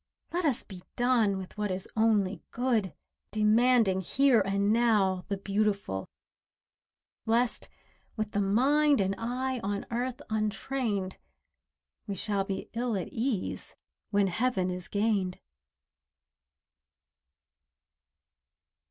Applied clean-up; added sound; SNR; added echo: none; none; none; none.